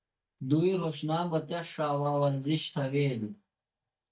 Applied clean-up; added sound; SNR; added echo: neural mask model DeepFilterNet 3.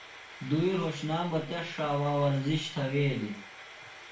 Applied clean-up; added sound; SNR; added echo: none; Frying (food); 17 dB; reverberation time 0.3 s.